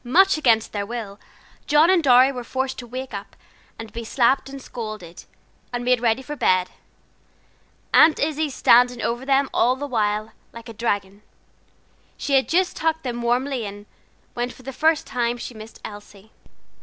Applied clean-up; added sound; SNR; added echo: none; none; none; none.